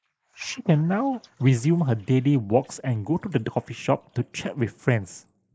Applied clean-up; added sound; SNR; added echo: neural mask model Resemble Enhance denoiser.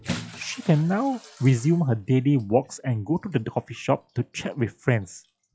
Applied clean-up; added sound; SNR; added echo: classical method log-MMSE.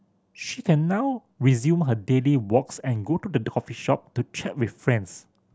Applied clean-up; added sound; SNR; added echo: none; none; none; none.